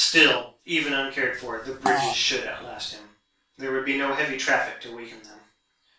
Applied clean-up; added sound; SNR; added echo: none; Fart; 5 dB; reverberation time 0.3 s.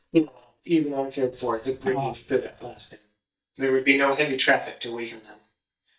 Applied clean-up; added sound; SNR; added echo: neural mask model DeepFilterNet 3.